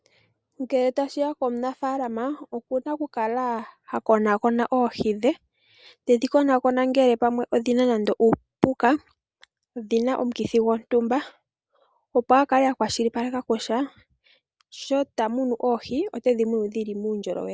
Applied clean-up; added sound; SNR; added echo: none; none; none; none.